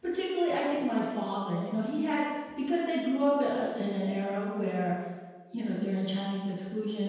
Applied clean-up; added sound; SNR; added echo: none; none; none; reverberation time 1.2 s.